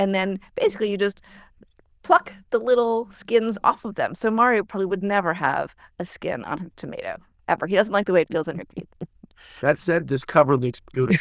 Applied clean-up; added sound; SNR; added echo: neural diffusion model UNIVERSE++.